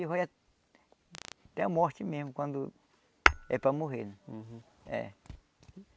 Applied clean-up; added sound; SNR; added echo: none; Tap / Hammer; -2 dB; none.